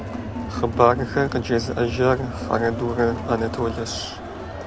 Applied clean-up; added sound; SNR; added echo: none; Crowd; 7 dB; none.